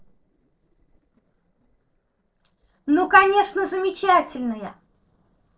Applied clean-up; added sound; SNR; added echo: neural separator model SepFormer DNS4.